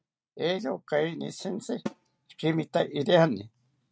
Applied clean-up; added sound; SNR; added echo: neural mask model RNNoise.